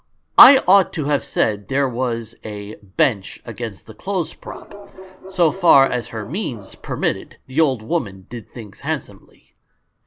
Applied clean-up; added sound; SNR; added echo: none; Bark; 17 dB; none.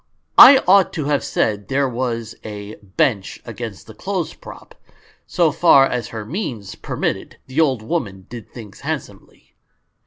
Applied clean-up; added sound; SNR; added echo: none; none; none; none.